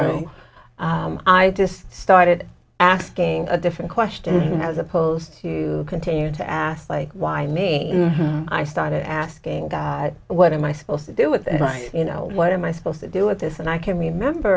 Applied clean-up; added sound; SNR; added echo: none; none; none; none.